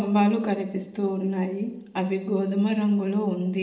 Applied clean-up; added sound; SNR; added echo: none; none; none; reverberation time 0.7 s.